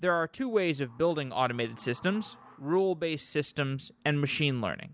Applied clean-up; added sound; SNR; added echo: none; none; none; none.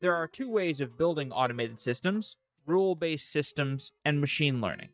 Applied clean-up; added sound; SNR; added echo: neural mask model DeepFilterNet 3.